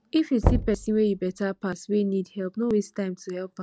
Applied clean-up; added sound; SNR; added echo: none; Knock / Wood; 4 dB; none.